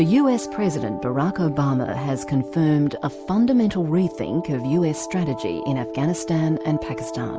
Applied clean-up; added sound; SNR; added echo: none; none; none; none.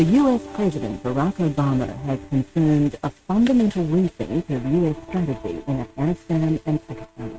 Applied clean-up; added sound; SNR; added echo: neural mask model RNNoise.